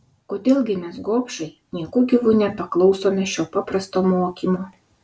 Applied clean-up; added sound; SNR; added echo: none; none; none; none.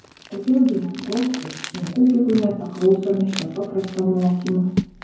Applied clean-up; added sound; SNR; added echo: none; Crumpling, crinkling; 13 dB; reverberation time 0.9 s.